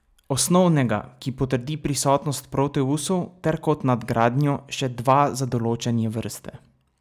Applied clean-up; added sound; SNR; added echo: none; none; none; none.